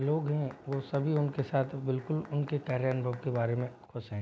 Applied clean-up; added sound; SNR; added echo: none; Mechanisms; 19 dB; none.